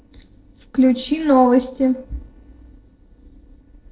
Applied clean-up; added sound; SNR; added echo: neural separator model SepFormer DNS4.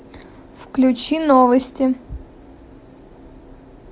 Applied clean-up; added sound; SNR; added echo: none; none; none; none.